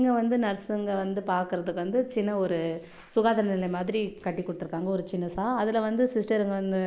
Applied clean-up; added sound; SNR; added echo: none; none; none; none.